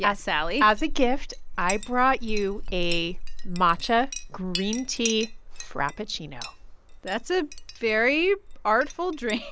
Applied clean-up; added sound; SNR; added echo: none; Chink, clink; 5 dB; none.